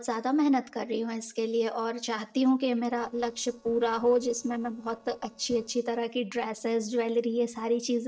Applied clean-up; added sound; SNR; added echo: neural separator model SepFormer DNS4.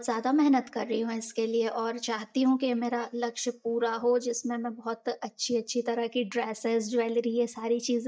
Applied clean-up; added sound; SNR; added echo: neural mask model DeepFilterNet 3.